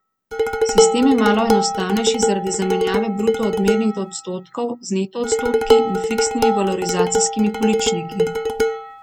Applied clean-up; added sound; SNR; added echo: none; Dishes, pots, and pans; -1 dB; none.